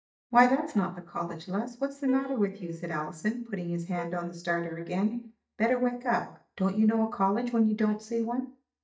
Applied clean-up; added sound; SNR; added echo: neural mask model DeepFilterNet 3.